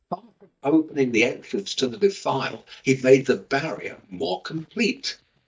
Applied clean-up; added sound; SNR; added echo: neural mask model DeepFilterNet 3.